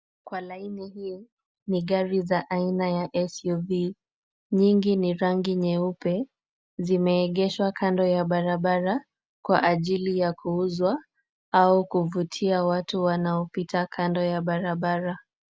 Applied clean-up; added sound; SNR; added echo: none; none; none; none.